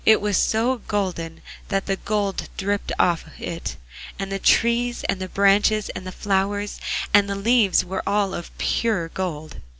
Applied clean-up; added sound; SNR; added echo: none; none; none; none.